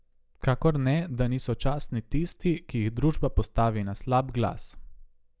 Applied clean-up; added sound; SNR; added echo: none; none; none; none.